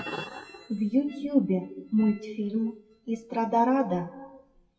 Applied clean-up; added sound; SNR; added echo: classical method WPE with log-MMSE.